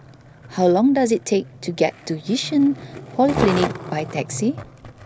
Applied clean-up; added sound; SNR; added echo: none; Skateboard; 10 dB; none.